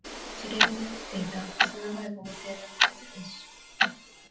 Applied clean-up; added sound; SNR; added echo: classical method WPE with log-MMSE.